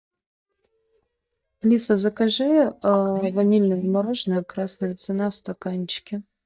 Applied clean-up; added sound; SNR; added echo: neural mask model DeepFilterNet 3.